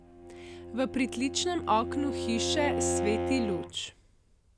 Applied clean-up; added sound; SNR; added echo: none; Bowed string instrument; 2 dB; none.